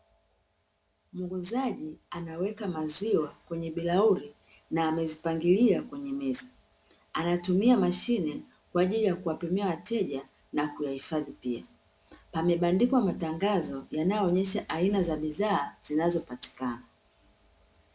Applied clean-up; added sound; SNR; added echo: none; none; none; none.